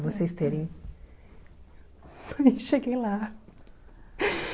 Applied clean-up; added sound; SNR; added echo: none; none; none; none.